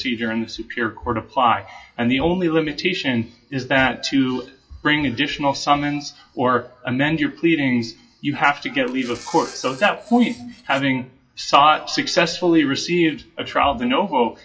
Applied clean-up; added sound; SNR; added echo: classical method WPE with log-MMSE.